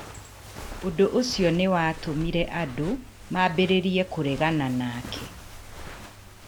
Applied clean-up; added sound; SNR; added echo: none; Walk, footsteps; 13 dB; none.